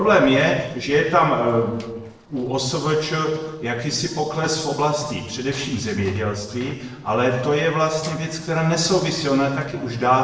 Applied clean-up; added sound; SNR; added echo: neural separator model SepFormer DNS4.